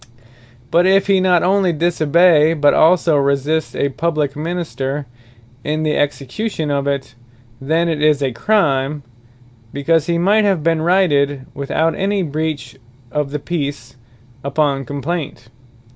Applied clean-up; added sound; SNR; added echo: none; none; none; none.